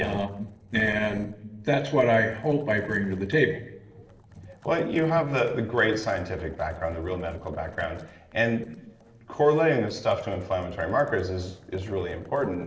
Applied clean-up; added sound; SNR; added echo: neural separator model SepFormer DNS4.